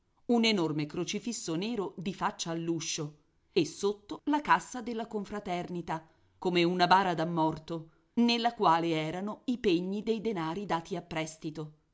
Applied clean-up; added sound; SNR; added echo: none; none; none; none.